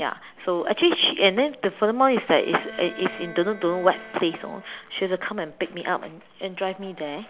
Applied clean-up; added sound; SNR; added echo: none; Bowed string instrument; 18 dB; none.